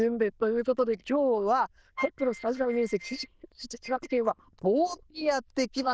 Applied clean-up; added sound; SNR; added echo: neural diffusion model UNIVERSE++.